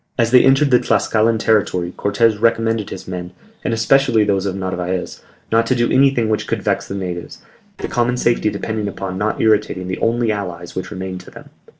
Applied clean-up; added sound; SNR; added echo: neural separator model SepFormer DNS4.